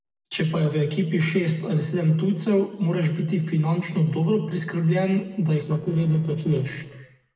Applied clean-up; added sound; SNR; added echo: neural separator model SepFormer DNS4.